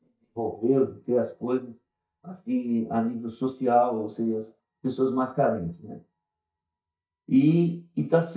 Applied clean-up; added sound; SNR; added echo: neural mask model DeepFilterNet 3.